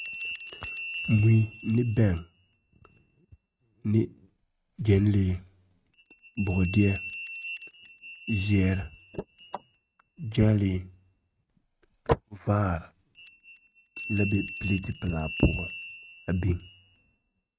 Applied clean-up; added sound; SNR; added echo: neural mask model RNNoise.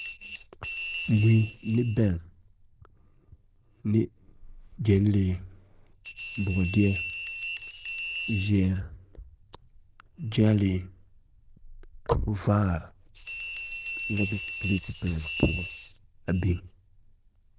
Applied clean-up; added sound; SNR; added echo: neural diffusion model UNIVERSE++.